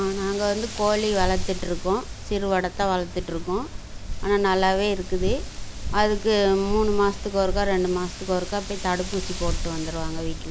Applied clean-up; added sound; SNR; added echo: none; Wind; 17 dB; none.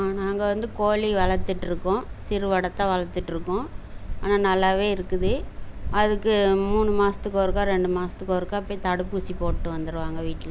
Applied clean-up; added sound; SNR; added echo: none; none; none; none.